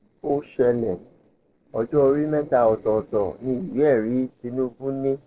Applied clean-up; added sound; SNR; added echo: neural separator model SepFormer DNS4.